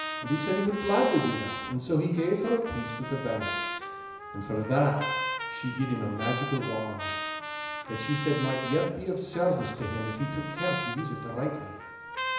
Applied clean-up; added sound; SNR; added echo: none; Trumpet; 6 dB; reverberation time 1.0 s.